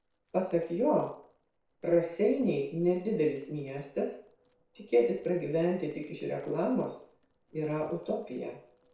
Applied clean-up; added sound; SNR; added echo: neural separator model SepFormer DNS4.